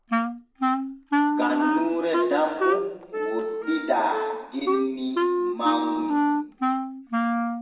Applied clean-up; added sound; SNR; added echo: none; Wind instrument, woodwind instrument; -4 dB; reverberation time 1.1 s.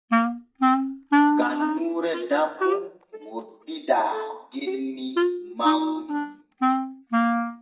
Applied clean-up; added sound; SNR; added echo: neural mask model DeepFilterNet 3.